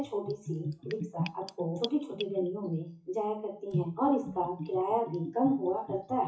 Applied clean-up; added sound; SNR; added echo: classical method WPE with log-MMSE.